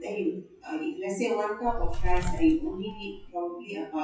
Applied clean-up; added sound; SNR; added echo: classical method WPE with log-MMSE.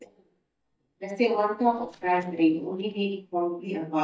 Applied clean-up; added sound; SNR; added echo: neural mask model DeepFilterNet 3.